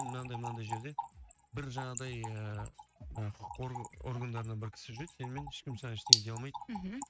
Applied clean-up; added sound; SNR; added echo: neural mask model RNNoise.